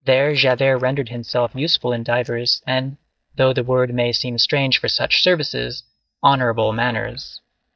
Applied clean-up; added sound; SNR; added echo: neural mask model DeepFilterNet 3.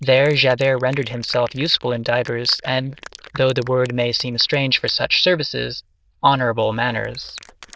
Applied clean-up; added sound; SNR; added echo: neural diffusion model UNIVERSE++.